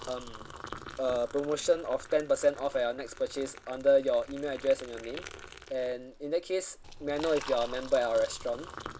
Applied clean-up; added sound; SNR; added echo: none; Liquid; 14 dB; none.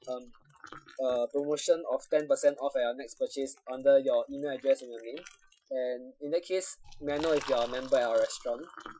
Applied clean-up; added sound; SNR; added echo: classical method Wiener filter.